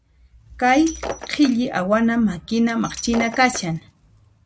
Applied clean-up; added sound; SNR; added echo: none; Shatter; 15 dB; none.